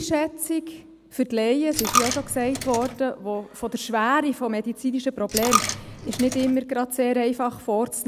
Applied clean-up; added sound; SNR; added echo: none; Coin (dropping); 6 dB; none.